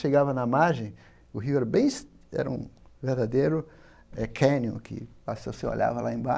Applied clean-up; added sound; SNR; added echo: none; none; none; none.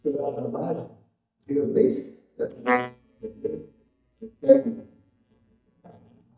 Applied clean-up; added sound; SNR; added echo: neural mask model DeepFilterNet 3.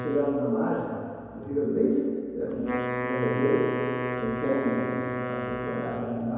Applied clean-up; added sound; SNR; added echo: none; Wind instrument, woodwind instrument; 5 dB; reverberation time 2.2 s.